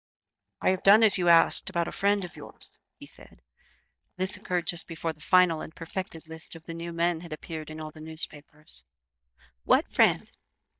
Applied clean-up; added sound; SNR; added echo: neural mask model DeepFilterNet 3.